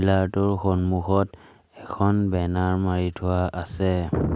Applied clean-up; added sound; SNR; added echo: none; none; none; none.